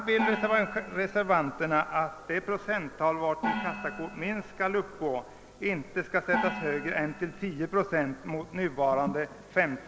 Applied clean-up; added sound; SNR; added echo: none; Gong; 9 dB; none.